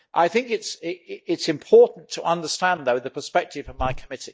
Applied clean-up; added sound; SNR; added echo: neural mask model DeepFilterNet 3.